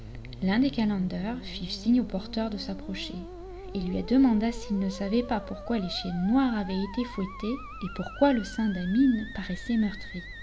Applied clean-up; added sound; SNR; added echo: none; Musical instrument; 15 dB; none.